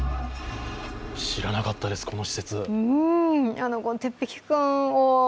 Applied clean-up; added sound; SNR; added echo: none; Engine / Vehicle; 12 dB; none.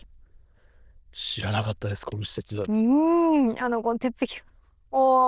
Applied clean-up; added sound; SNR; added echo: neural diffusion model UNIVERSE++.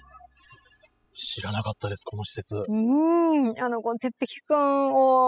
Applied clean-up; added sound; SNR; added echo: classical method spectral subtraction.